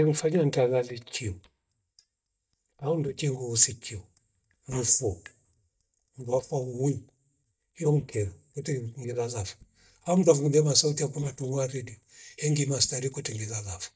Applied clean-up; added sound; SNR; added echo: neural mask model DeepFilterNet 3.